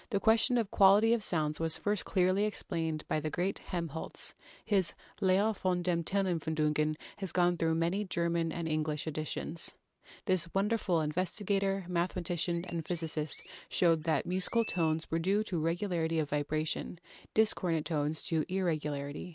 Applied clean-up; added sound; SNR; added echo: neural mask model RNNoise.